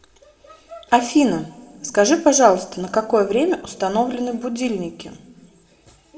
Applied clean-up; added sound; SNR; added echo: none; none; none; reverberation time 1.8 s.